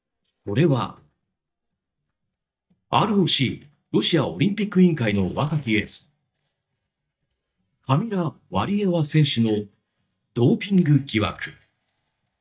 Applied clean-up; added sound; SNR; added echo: neural mask model DeepFilterNet 3.